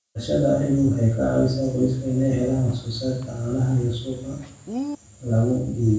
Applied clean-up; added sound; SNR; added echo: none; Bird; 16 dB; reverberation time 0.6 s.